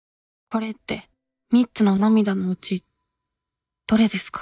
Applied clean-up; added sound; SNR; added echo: neural mask model DeepFilterNet 3.